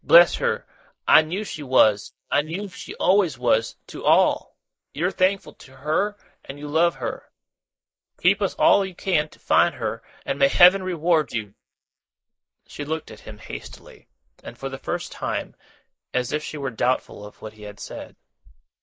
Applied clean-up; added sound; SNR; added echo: neural mask model Resemble Enhance denoiser.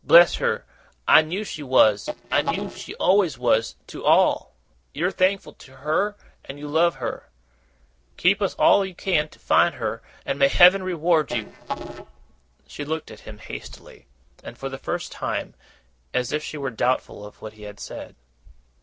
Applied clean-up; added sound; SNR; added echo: neural separator model SepFormer DNS4.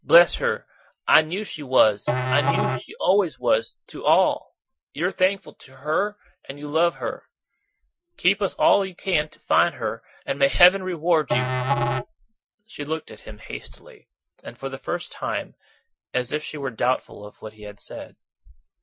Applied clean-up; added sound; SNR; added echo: classical method Wiener filter.